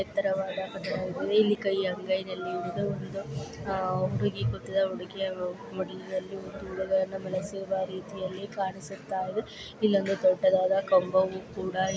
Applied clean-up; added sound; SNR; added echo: none; none; none; none.